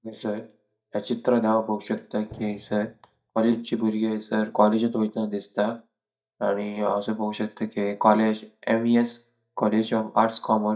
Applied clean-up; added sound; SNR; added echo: neural mask model DeepFilterNet 3.